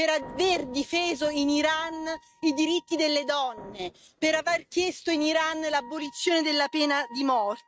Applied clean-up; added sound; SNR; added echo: neural mask model RNNoise.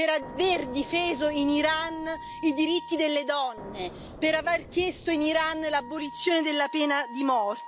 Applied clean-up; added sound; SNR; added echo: none; Wind instrument, woodwind instrument + Explosion; 14 dB; none.